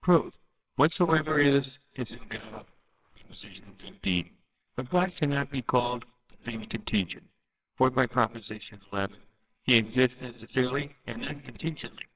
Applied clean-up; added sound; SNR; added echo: neural separator model SepFormer WHAMR!.